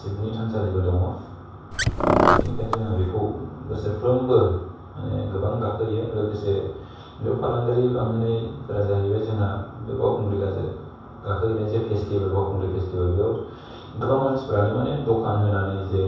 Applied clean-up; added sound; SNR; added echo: none; Car; -3 dB; reverberation time 0.7 s.